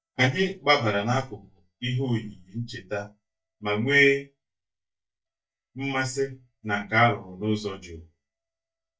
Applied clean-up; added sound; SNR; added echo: neural mask model DeepFilterNet 3.